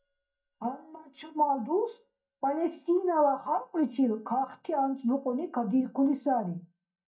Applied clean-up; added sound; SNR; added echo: neural mask model DeepFilterNet 3.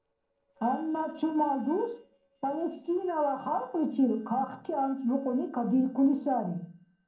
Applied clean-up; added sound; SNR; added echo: neural separator model SepFormer DNS4.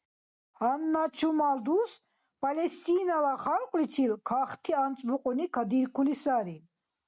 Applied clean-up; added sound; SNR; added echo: none; none; none; none.